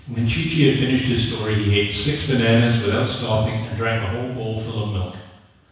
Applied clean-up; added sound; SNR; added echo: none; none; none; reverberation time 1.1 s.